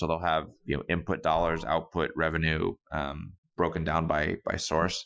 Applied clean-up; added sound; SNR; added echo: classical method Wiener filter.